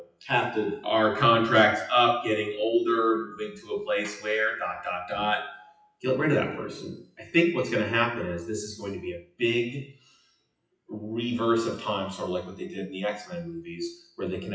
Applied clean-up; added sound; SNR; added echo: classical method WPE with log-MMSE.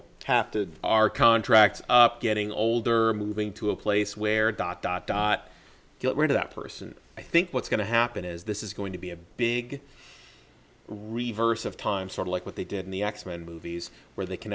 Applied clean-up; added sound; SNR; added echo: none; none; none; none.